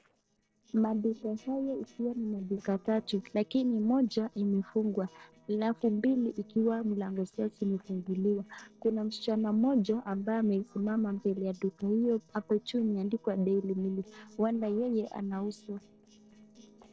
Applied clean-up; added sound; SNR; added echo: neural separator model SepFormer DNS4.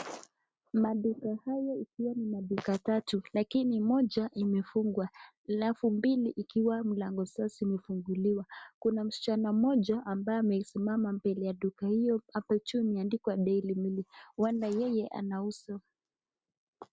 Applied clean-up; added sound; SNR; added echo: none; none; none; none.